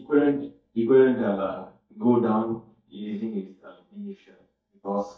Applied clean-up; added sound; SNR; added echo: neural mask model DeepFilterNet 3.